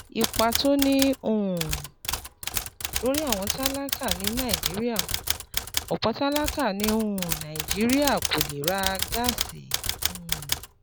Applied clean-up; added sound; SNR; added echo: none; Typewriter; 3 dB; none.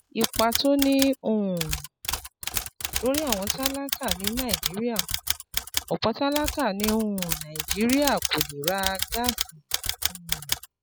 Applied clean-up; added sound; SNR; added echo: classical method spectral subtraction.